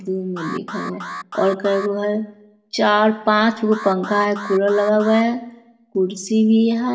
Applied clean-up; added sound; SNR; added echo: none; Alarm; 13 dB; reverberation time 0.7 s.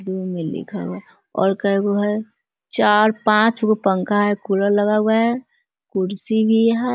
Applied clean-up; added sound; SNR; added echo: none; none; none; none.